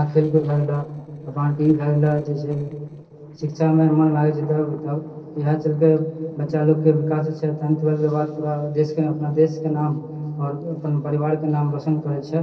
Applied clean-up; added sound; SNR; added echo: neural separator model SepFormer DNS4.